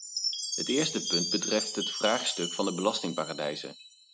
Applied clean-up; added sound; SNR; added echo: none; Chime; 3 dB; none.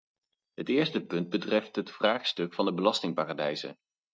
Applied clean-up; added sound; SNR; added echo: neural mask model DeepFilterNet 3.